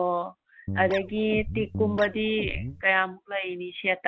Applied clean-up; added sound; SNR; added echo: none; Guitar; 7 dB; none.